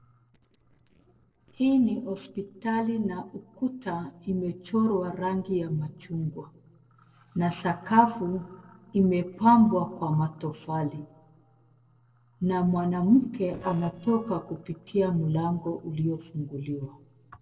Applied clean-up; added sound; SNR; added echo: neural separator model SepFormer DNS4.